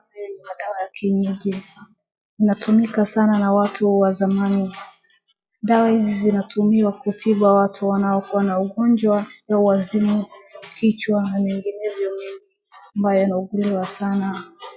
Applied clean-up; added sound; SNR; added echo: classical method log-MMSE.